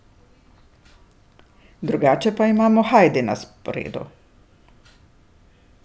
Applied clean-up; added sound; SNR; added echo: none; none; none; none.